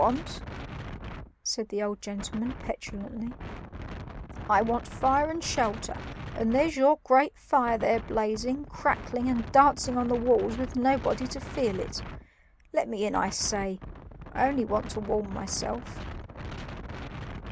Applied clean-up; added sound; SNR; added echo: none; Wind; 11 dB; none.